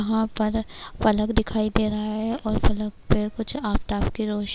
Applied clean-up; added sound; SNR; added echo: none; none; none; none.